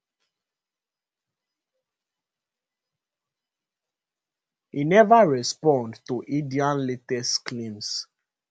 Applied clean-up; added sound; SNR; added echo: none; none; none; none.